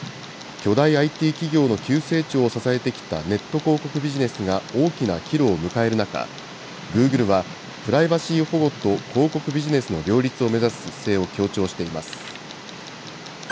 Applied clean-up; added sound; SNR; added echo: none; Tick; 14 dB; none.